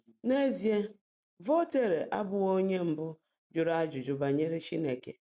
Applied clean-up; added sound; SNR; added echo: none; none; none; none.